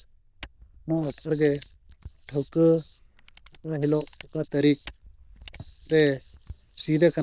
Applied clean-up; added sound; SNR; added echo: neural diffusion model UNIVERSE++.